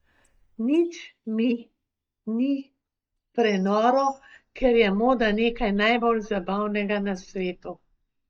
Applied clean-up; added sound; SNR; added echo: neural mask model DeepFilterNet 3.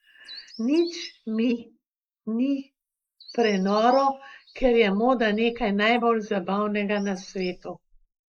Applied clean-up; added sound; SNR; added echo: neural mask model Resemble Enhance denoiser.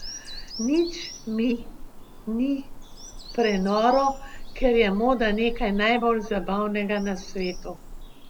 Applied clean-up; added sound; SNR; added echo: none; Bird vocalization, bird call, bird song; 11 dB; none.